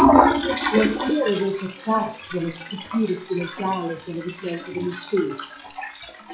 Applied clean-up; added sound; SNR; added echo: classical method log-MMSE.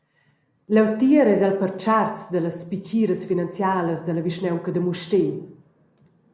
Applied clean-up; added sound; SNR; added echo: none; none; none; none.